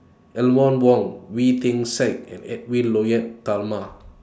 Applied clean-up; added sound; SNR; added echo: none; none; none; none.